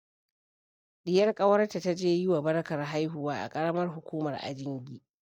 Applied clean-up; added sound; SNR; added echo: neural mask model DeepFilterNet 3.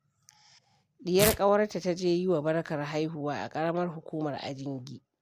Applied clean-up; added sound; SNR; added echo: none; Tearing; 7 dB; none.